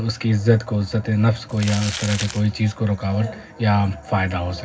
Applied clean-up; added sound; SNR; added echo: none; Crumpling, crinkling; 10 dB; reverberation time 0.4 s.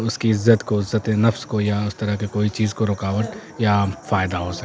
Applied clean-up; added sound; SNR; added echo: none; none; none; none.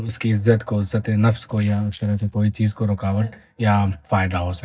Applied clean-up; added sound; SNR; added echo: neural mask model DeepFilterNet 3.